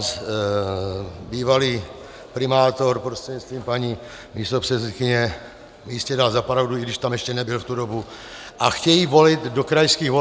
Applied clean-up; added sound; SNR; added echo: none; none; none; none.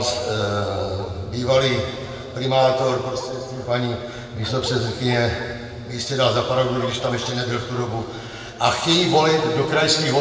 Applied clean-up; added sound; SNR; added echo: none; Bark; 17 dB; reverberation time 2.2 s.